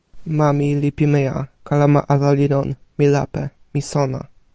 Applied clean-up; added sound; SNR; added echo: none; none; none; none.